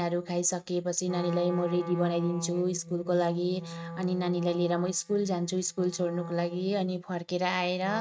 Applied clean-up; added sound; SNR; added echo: neural mask model RNNoise.